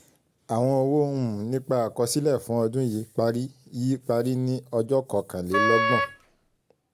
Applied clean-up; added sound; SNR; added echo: none; Wind instrument, woodwind instrument; 0 dB; none.